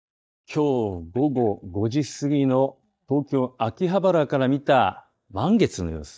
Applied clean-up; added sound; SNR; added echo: neural mask model DeepFilterNet 3.